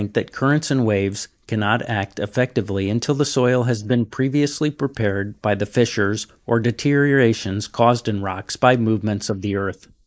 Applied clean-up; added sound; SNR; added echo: neural mask model Resemble Enhance denoiser.